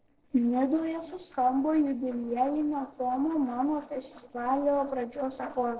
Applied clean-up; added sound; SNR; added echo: neural separator model SepFormer DNS4.